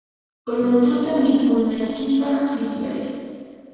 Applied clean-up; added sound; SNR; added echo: neural separator model SepFormer DNS4.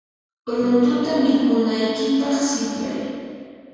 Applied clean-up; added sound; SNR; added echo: none; Acoustic guitar / Strum; 19 dB; reverberation time 2.1 s.